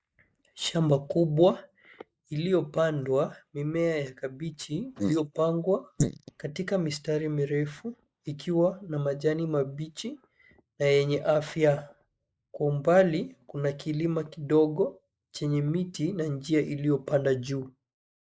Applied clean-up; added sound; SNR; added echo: neural mask model Resemble Enhance denoiser.